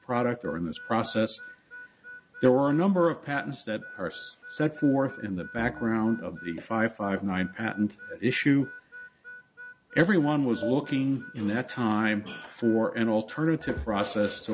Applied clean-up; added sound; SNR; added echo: none; Bowed string instrument + Harmonica; 19 dB; none.